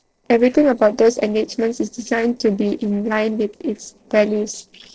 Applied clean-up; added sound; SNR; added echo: neural separator model SepFormer DNS4.